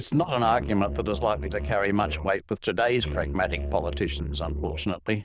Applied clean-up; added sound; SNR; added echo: neural diffusion model UNIVERSE++.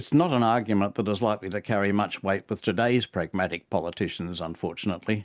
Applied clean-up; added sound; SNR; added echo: none; none; none; none.